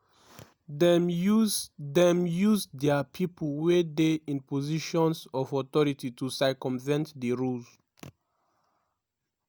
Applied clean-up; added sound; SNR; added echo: none; none; none; none.